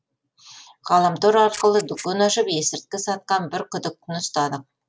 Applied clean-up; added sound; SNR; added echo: none; Camera; 17 dB; none.